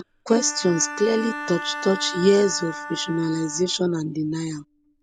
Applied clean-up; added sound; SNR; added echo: none; Bowed string instrument; 11 dB; none.